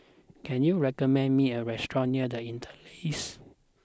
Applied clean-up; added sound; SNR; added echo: none; none; none; none.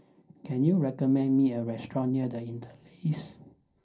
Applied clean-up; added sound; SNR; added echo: none; none; none; reverberation time 0.3 s.